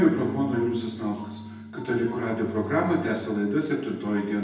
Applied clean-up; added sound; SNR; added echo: none; Bass guitar; 14 dB; reverberation time 0.8 s.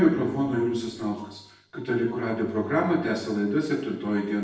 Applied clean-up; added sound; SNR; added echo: neural separator model SepFormer DNS4.